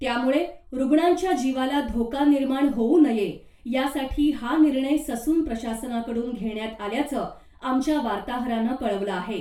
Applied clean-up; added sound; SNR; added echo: none; none; none; reverberation time 0.3 s.